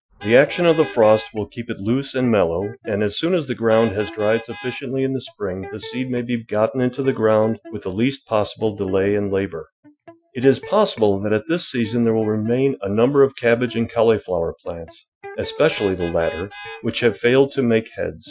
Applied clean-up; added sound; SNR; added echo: classical method Wiener filter.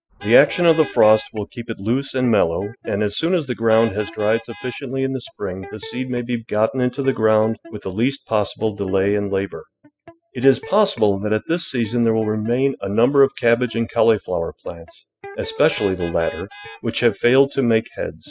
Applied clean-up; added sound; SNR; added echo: classical method spectral subtraction.